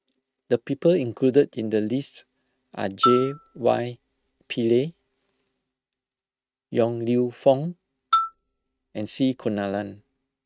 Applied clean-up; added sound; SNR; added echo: neural mask model RNNoise.